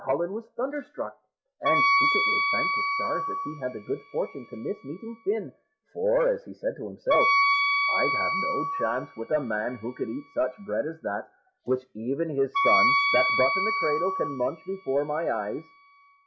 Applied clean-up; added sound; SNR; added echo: classical method log-MMSE.